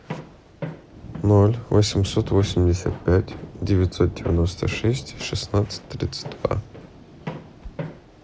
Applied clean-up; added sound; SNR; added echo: none; Thunder + Walk, footsteps; 14 dB; none.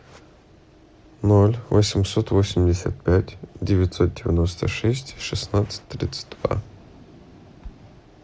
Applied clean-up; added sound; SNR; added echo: none; none; none; none.